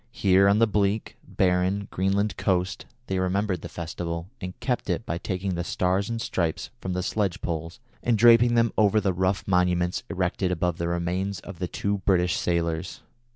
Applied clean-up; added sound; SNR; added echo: none; none; none; none.